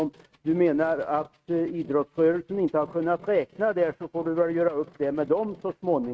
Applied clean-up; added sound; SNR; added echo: neural mask model RNNoise.